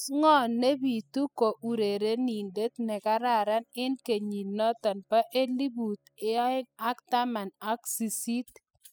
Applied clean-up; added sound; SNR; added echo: classical method spectral subtraction.